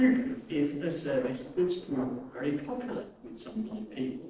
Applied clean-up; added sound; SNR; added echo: neural separator model SepFormer DNS4.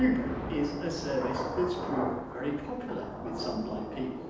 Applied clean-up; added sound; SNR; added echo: none; Thunder / Rain; 4 dB; reverberation time 0.9 s.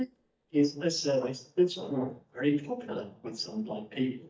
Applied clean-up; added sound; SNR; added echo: neural mask model DeepFilterNet 3.